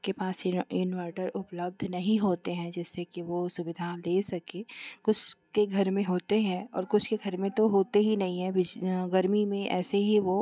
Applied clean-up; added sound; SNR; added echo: none; none; none; none.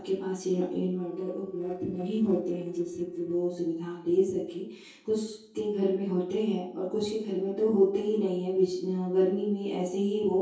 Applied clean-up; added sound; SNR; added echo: neural separator model SepFormer DNS4.